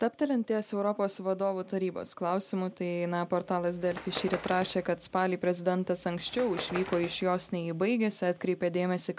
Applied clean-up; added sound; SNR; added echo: none; Bird; 14 dB; none.